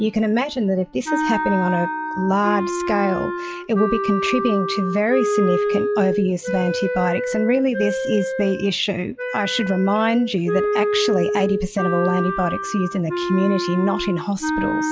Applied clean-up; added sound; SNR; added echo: classical method log-MMSE.